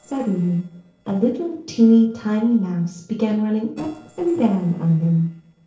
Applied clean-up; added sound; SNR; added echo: neural separator model SepFormer DNS4.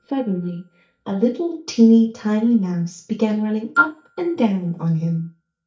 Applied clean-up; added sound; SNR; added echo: neural mask model DeepFilterNet 3.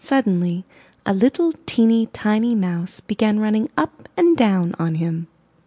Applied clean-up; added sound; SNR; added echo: none; none; none; none.